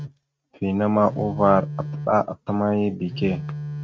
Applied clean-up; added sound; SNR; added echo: neural mask model RNNoise.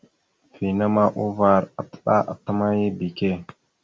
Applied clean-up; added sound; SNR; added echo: none; none; none; none.